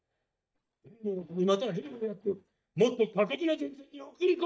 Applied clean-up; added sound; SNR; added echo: neural mask model DeepFilterNet 3.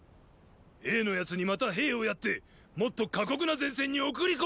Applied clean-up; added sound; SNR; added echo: none; none; none; none.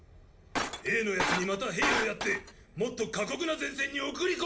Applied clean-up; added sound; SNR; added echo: none; Shatter; 1 dB; reverberation time 0.5 s.